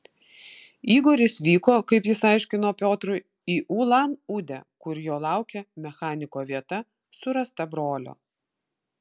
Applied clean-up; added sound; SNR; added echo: none; none; none; none.